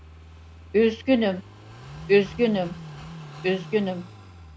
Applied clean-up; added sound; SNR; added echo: none; Car passing by / Idling; 16 dB; none.